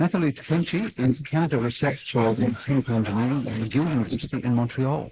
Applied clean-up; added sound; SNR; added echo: neural mask model Resemble Enhance denoiser.